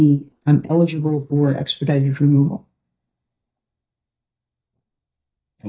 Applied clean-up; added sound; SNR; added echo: neural mask model DeepFilterNet 3.